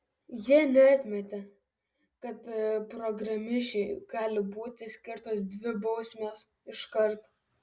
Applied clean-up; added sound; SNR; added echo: none; none; none; none.